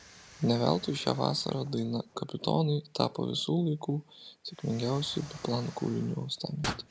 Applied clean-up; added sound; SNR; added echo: none; Explosion; 16 dB; none.